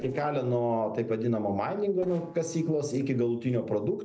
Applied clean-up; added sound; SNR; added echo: neural separator model SepFormer DNS4.